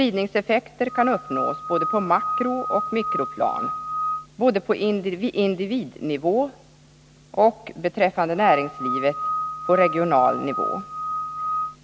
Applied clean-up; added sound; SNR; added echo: none; Screech / Glass; 4 dB; none.